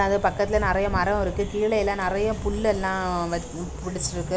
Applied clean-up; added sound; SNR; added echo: none; none; none; none.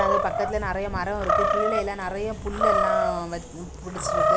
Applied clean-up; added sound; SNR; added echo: none; Animal; -3 dB; none.